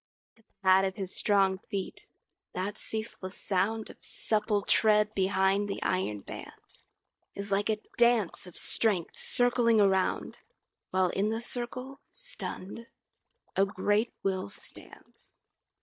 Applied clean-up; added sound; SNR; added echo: neural mask model DeepFilterNet 3.